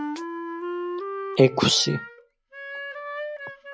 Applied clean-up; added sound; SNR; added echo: none; Wind instrument, woodwind instrument; 7 dB; none.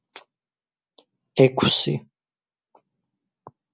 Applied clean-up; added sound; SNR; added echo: none; none; none; none.